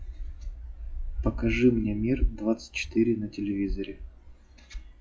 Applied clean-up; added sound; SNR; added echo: classical method WPE with log-MMSE.